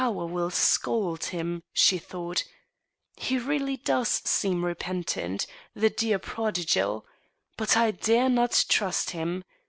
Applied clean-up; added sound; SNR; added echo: none; none; none; none.